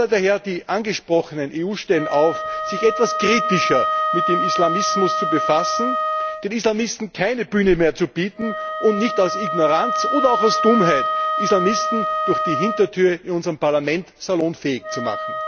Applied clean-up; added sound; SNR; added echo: none; Wind instrument, woodwind instrument; 3 dB; none.